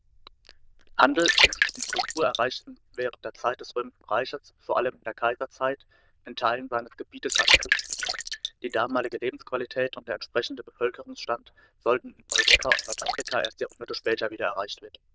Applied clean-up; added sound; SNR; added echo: neural diffusion model UNIVERSE++.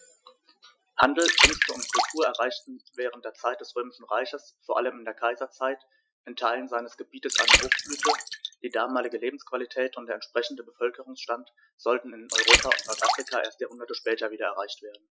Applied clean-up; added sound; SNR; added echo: classical method Wiener filter.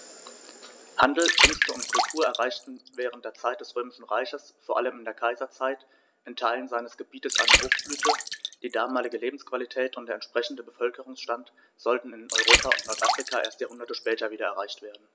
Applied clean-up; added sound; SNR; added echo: none; Water; -2 dB; none.